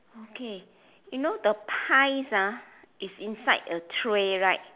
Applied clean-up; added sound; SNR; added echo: none; none; none; none.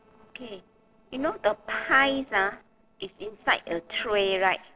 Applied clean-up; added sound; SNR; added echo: neural separator model SepFormer DNS4.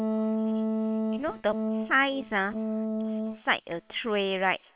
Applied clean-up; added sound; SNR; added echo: neural separator model SepFormer WHAM!.